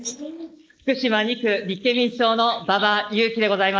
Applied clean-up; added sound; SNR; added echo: neural mask model Resemble Enhance denoiser.